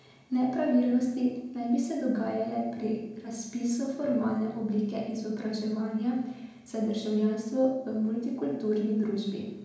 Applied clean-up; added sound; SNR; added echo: none; none; none; reverberation time 0.9 s.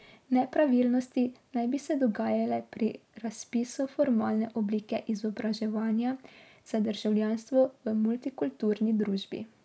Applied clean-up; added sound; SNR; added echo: none; none; none; none.